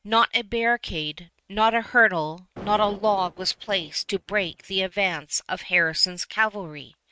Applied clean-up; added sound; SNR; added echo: neural mask model RNNoise.